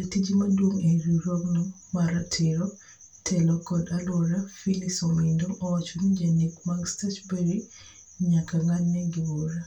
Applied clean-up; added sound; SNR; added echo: none; none; none; reverberation time 0.2 s.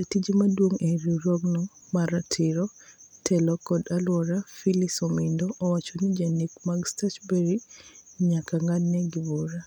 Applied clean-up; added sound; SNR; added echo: none; none; none; none.